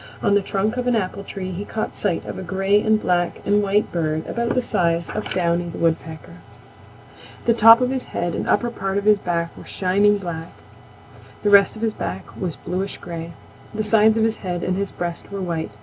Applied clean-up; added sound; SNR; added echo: none; none; none; none.